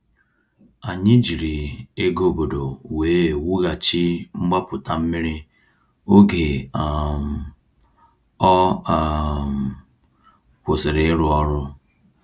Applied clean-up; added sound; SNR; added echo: none; none; none; none.